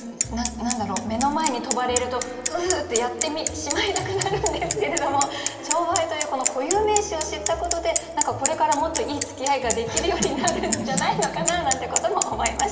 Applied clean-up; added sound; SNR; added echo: none; Bicycle; 5 dB; reverberation time 2.6 s.